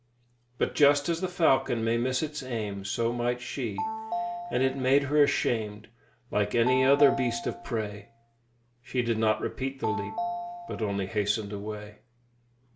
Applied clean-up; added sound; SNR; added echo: none; Telephone; 8 dB; none.